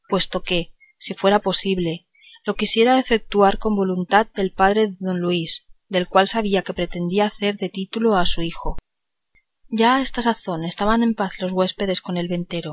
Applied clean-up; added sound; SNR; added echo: none; none; none; none.